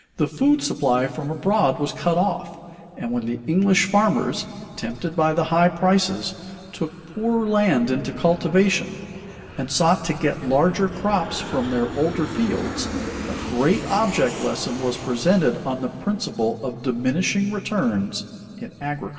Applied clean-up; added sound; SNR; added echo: none; Aircraft; 15 dB; reverberation time 2.4 s.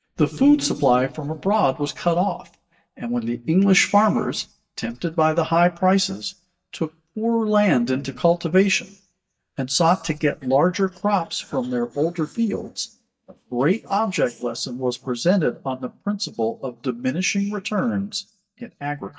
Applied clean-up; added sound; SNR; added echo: neural mask model DeepFilterNet 3.